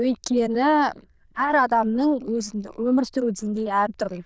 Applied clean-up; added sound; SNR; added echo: neural diffusion model UNIVERSE++.